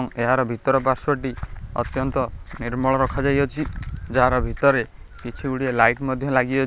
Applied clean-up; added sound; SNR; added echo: none; none; none; none.